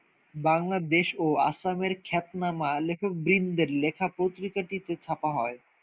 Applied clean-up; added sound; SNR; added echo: neural mask model Resemble Enhance denoiser.